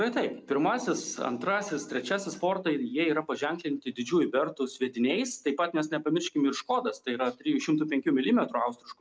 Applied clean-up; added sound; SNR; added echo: none; none; none; none.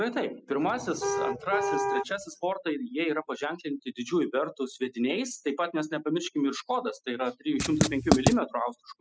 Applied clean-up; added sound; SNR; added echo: classical method spectral subtraction.